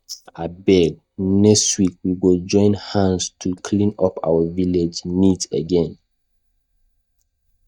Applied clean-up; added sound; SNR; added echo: neural mask model DeepFilterNet 3.